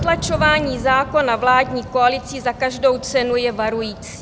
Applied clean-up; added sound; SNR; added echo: none; Thunder / Rain; 12 dB; none.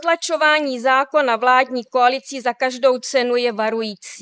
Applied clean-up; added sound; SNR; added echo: neural mask model Resemble Enhance denoiser.